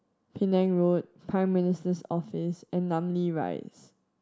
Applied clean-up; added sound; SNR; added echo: none; none; none; none.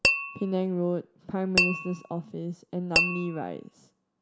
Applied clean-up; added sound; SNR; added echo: none; Tap / Glass; -1 dB; none.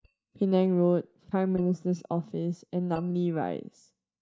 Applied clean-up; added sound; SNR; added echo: neural mask model DeepFilterNet 3.